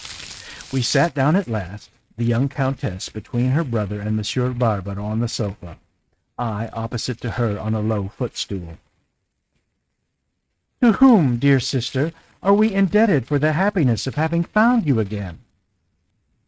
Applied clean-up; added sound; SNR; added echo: neural mask model RNNoise.